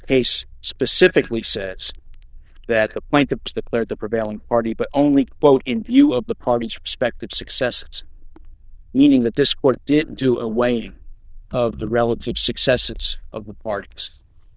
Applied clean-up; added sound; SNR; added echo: neural diffusion model UNIVERSE++.